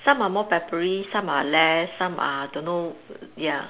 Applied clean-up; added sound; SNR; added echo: none; none; none; none.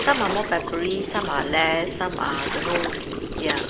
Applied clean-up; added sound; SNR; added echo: none; Gurgling; 3 dB; none.